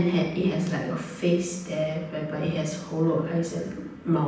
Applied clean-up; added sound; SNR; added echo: none; none; none; reverberation time 0.9 s.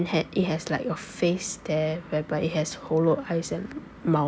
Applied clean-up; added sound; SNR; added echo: none; none; none; none.